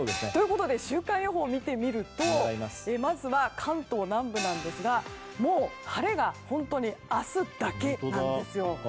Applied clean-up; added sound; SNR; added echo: none; Gong; 11 dB; none.